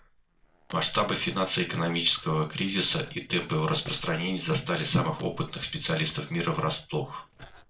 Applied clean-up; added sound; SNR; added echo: neural separator model SepFormer DNS4.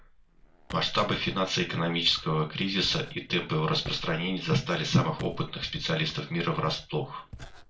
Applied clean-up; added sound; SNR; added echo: none; Walk, footsteps; 17 dB; reverberation time 0.3 s.